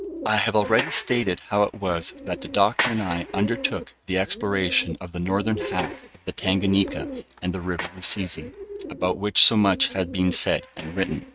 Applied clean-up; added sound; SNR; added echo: neural mask model RNNoise.